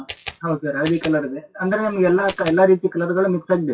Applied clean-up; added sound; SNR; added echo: classical method WPE with log-MMSE.